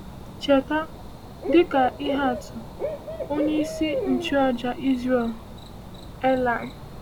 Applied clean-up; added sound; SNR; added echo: none; Cricket / Bird; 8 dB; none.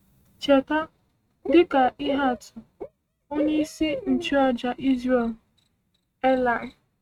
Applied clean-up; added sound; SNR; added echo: neural mask model RNNoise.